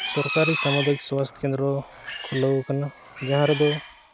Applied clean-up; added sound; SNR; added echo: none; Livestock, farm animals, working animals; 8 dB; none.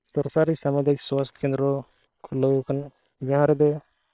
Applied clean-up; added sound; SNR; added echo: neural separator model SepFormer WHAM!.